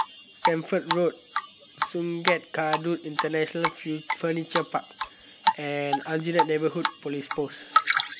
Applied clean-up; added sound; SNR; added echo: none; Drip; 0 dB; none.